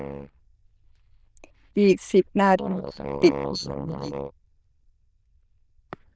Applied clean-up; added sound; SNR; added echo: neural diffusion model UNIVERSE++.